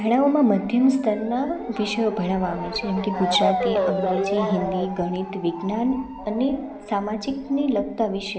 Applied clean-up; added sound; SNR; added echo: none; Motor vehicle (road) / Siren; 6 dB; none.